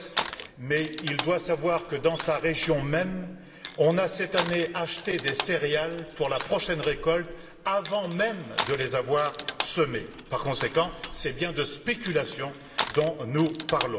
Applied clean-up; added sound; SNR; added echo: none; Crushing; 10 dB; reverberation time 2.7 s.